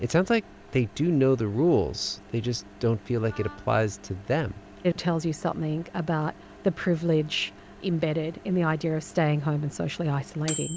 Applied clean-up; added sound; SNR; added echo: none; Microwave oven + Wind instrument, woodwind instrument; 17 dB; none.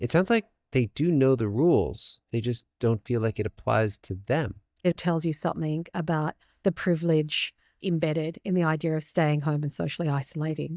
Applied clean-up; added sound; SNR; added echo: neural mask model DeepFilterNet 3.